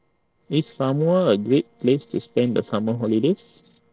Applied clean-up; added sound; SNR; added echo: neural separator model SepFormer DNS4.